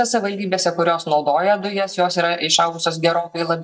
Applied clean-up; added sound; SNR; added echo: neural mask model DeepFilterNet 3.